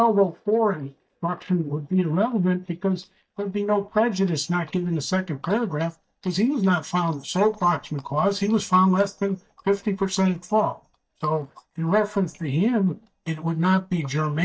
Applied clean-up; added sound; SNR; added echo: neural mask model DeepFilterNet 3.